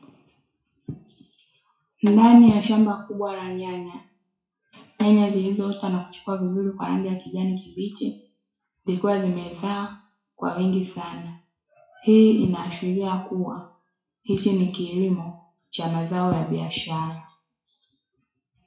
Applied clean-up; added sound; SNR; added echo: classical method WPE with log-MMSE.